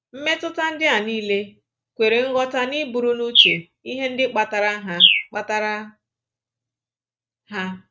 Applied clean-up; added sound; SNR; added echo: neural mask model RNNoise.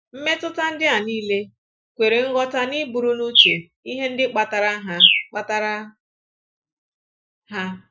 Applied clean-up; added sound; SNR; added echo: classical method Wiener filter.